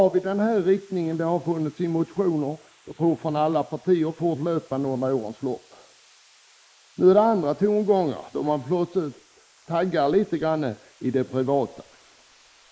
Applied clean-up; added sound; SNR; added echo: neural mask model Resemble Enhance denoiser.